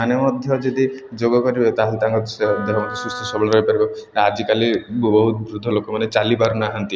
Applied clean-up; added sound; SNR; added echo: none; Wind instrument, woodwind instrument; 13 dB; none.